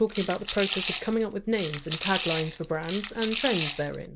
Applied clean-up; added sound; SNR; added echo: none; Rattle / Rattle (instrument); -1 dB; none.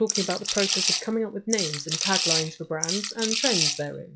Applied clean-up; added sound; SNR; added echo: classical method log-MMSE.